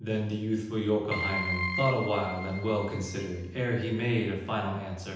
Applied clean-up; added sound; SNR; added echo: none; Keyboard (musical); 6 dB; reverberation time 0.9 s.